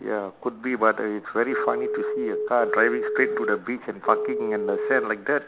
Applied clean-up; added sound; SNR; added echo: none; Telephone; 1 dB; none.